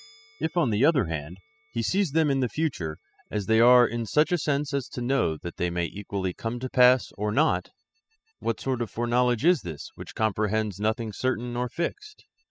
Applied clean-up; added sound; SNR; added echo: classical method spectral subtraction.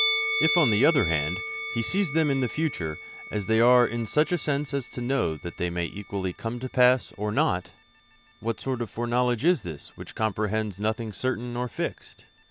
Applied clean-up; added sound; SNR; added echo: none; Musical instrument; 8 dB; none.